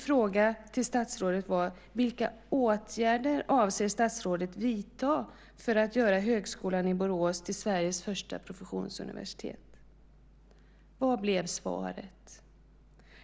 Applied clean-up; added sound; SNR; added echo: none; none; none; none.